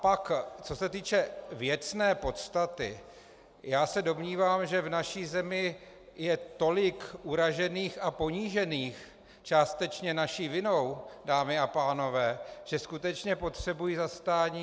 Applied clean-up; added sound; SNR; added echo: none; none; none; none.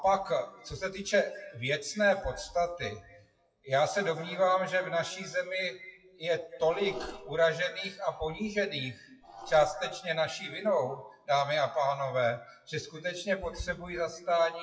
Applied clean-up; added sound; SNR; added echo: classical method WPE with log-MMSE.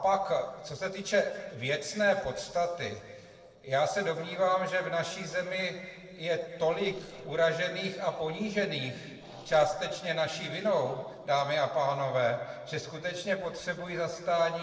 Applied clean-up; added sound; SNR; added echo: neural separator model SepFormer DNS4.